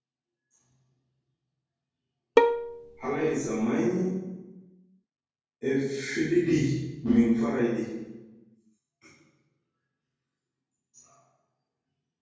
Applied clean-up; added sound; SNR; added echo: none; Bowed string instrument; -4 dB; reverberation time 1.3 s.